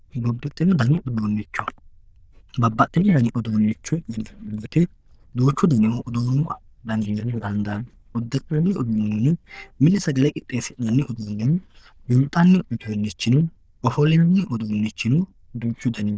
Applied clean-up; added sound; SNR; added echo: neural diffusion model UNIVERSE++.